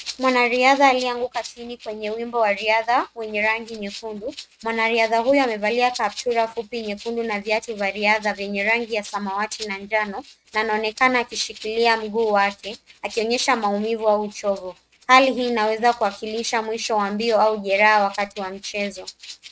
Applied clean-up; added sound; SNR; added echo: neural mask model RNNoise.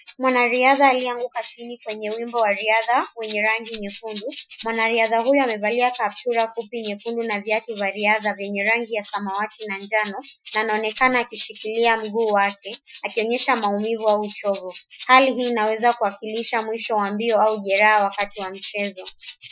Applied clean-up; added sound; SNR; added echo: classical method Wiener filter.